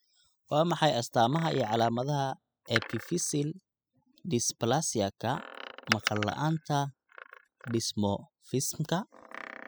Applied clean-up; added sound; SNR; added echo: classical method spectral subtraction.